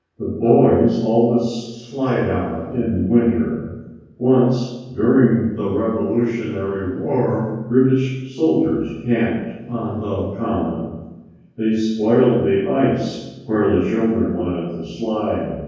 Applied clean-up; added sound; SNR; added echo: none; none; none; reverberation time 1.3 s.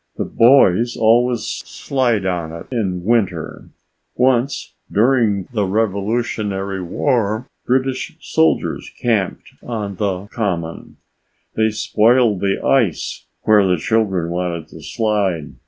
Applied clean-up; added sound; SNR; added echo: none; none; none; none.